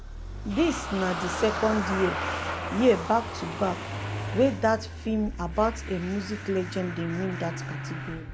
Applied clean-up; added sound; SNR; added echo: none; Engine starting / Motor vehicle (road); 6 dB; none.